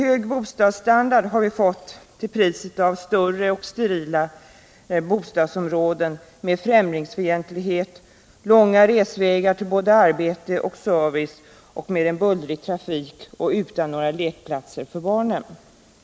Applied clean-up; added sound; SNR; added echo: none; none; none; none.